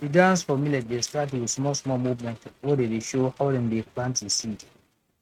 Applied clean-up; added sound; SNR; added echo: neural mask model RNNoise.